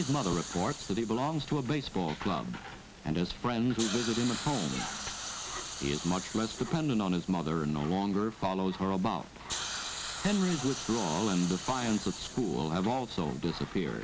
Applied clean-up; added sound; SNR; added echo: none; Hiss; 11 dB; none.